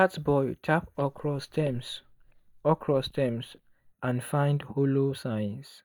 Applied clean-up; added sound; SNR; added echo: neural mask model DeepFilterNet 3.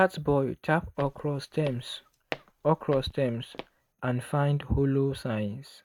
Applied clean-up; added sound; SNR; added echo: neural mask model RNNoise.